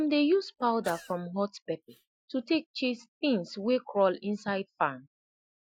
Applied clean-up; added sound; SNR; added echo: classical method Wiener filter.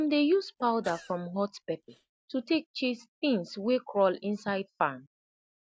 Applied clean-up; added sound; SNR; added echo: none; Sneeze / Cough; 20 dB; none.